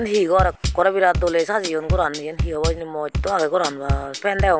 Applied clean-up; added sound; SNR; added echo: none; Bass drum / Drum kit; 5 dB; none.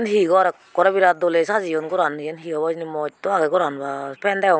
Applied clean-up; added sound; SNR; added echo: none; none; none; none.